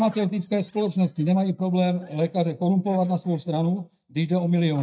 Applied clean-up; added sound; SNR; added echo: neural mask model DeepFilterNet 3.